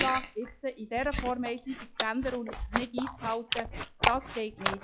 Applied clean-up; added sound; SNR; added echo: classical method log-MMSE.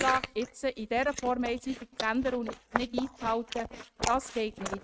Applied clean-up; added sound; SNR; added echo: neural mask model RNNoise.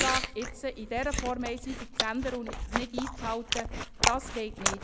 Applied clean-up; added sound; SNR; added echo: none; Chewing, mastication; -1 dB; none.